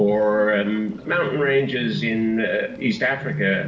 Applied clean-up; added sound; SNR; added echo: none; Bird; 13 dB; reverberation time 0.5 s.